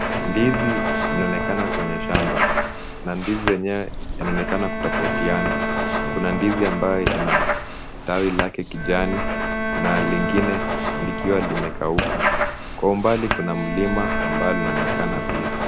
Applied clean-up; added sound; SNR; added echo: none; Bowed string instrument + Writing; -1 dB; none.